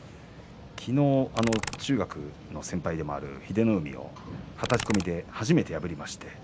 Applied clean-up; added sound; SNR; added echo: none; Computer keyboard; 11 dB; none.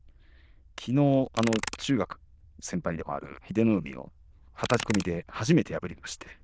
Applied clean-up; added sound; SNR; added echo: neural diffusion model UNIVERSE++.